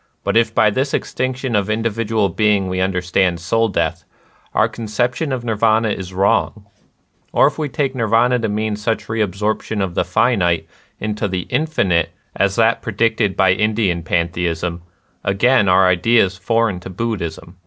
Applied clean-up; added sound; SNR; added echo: none; none; none; none.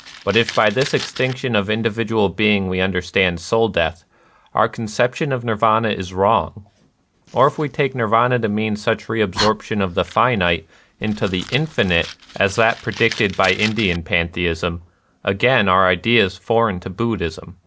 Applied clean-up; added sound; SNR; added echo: none; Fire; 17 dB; none.